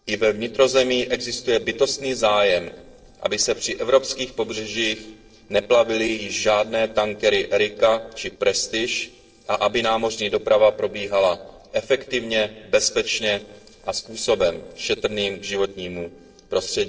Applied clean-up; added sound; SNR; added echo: neural separator model SepFormer DNS4.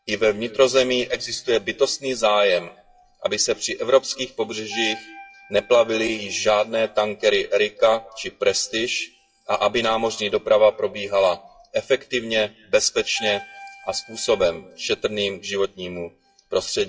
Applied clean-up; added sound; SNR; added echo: classical method WPE with log-MMSE.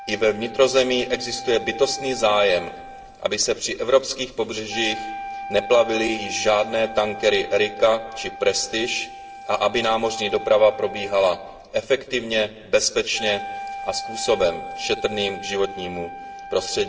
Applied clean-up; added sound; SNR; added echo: none; Wind instrument, woodwind instrument; 13 dB; reverberation time 2.3 s.